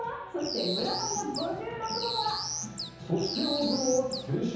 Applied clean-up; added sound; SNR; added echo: none; Bird; 5 dB; reverberation time 0.9 s.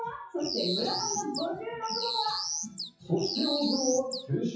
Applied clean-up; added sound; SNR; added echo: classical method WPE with log-MMSE.